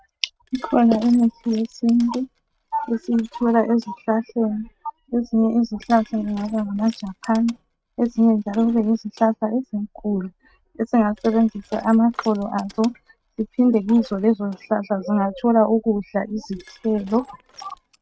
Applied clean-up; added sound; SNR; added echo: neural mask model RNNoise.